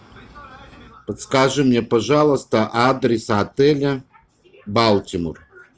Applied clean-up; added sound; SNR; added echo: none; none; none; none.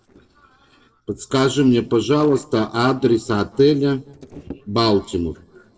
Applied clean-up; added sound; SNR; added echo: neural separator model SepFormer DNS4.